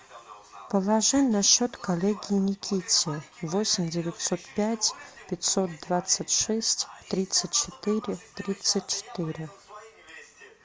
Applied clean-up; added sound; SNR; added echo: none; none; none; none.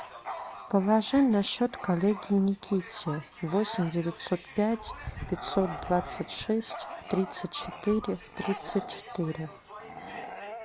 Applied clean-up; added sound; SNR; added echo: none; Bark / Growling; 15 dB; none.